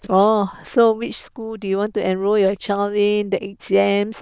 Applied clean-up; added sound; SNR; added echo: neural diffusion model UNIVERSE++.